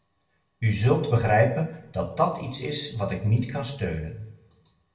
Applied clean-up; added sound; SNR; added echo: none; none; none; reverberation time 0.6 s.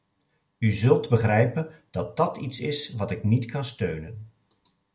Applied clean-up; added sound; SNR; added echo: none; none; none; none.